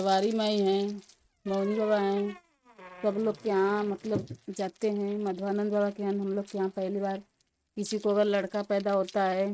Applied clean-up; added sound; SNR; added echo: neural mask model RNNoise.